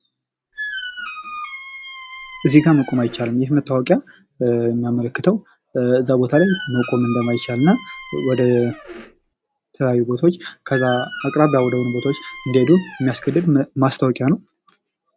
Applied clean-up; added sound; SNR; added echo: none; Squeak; 13 dB; none.